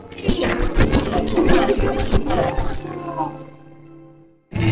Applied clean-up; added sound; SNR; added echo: neural separator model SepFormer DNS4.